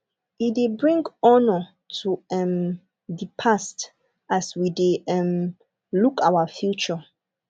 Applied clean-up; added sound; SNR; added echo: none; none; none; none.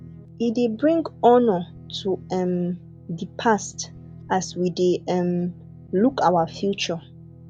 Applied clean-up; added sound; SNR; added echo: none; Guitar; 19 dB; none.